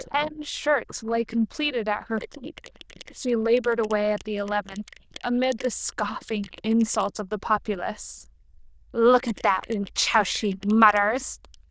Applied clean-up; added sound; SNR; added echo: neural diffusion model UNIVERSE++.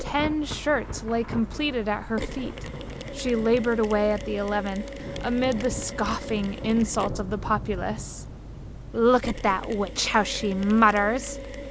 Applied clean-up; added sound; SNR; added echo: none; Thunder / Rain + Mechanisms; 9 dB; none.